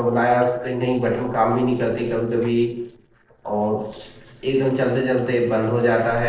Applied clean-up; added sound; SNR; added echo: neural separator model SepFormer DNS4.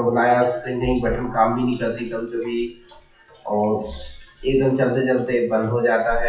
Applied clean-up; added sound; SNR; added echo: classical method WPE with log-MMSE.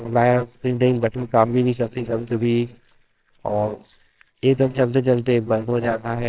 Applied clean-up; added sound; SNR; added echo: neural separator model SepFormer WHAMR!.